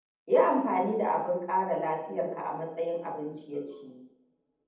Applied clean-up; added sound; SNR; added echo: none; none; none; reverberation time 0.8 s.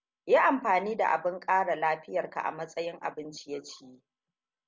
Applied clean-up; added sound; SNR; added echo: none; none; none; none.